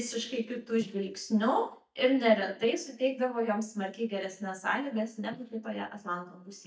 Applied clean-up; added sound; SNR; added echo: neural mask model DeepFilterNet 3.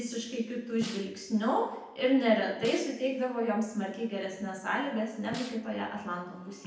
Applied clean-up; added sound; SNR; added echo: none; Snare drum; 17 dB; reverberation time 0.9 s.